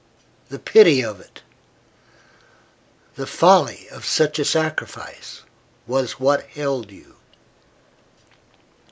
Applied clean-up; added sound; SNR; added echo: none; none; none; none.